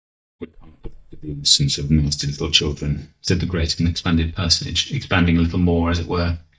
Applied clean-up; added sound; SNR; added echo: neural mask model DeepFilterNet 3.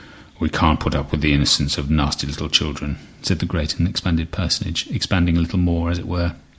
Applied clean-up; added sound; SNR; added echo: none; none; none; none.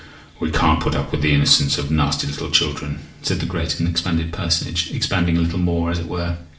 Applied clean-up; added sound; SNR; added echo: none; Car; 13 dB; reverberation time 0.4 s.